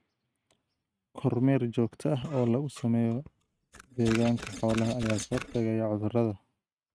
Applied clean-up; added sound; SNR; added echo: neural mask model RNNoise.